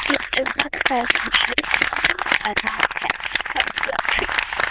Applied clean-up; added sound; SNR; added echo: neural diffusion model UNIVERSE++.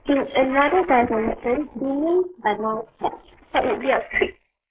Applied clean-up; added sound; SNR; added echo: neural mask model Resemble Enhance denoiser.